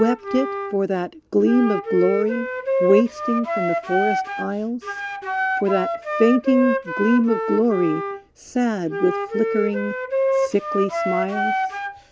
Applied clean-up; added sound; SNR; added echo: none; Wind instrument, woodwind instrument; 3 dB; none.